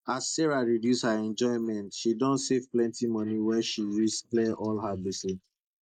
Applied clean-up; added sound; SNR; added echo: neural mask model Resemble Enhance denoiser.